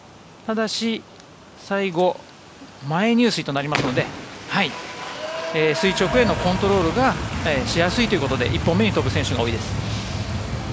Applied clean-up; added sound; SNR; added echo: none; none; none; none.